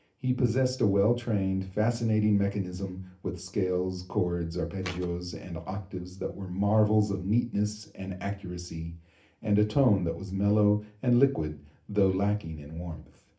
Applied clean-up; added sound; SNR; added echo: none; Thump, thud; 12 dB; reverberation time 0.3 s.